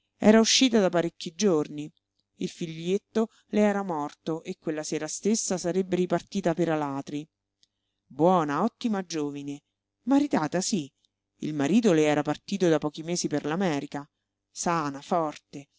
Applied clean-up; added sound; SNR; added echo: none; none; none; none.